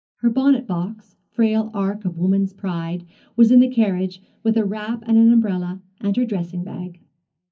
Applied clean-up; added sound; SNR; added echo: none; none; none; reverberation time 0.4 s.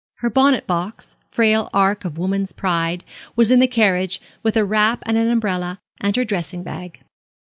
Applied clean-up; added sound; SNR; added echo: none; none; none; none.